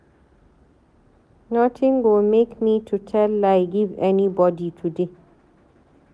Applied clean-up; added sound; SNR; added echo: none; none; none; none.